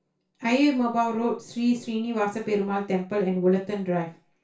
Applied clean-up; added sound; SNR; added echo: none; none; none; reverberation time 0.3 s.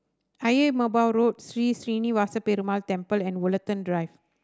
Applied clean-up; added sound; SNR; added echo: none; none; none; none.